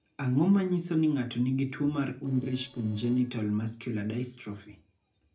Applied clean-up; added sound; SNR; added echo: neural separator model SepFormer DNS4.